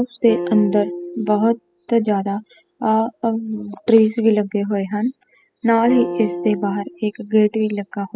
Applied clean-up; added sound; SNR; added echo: classical method spectral subtraction.